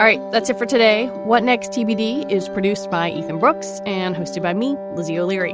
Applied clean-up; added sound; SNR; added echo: none; Wind instrument, woodwind instrument; 10 dB; none.